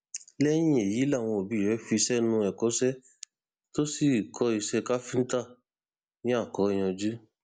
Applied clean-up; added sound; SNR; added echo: none; none; none; none.